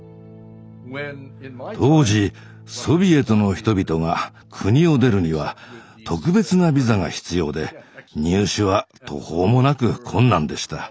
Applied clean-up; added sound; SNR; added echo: none; none; none; none.